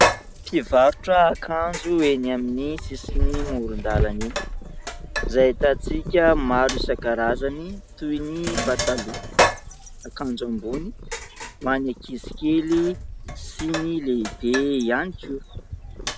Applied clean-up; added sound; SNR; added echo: none; Sink (filling or washing) + Purr; 4 dB; none.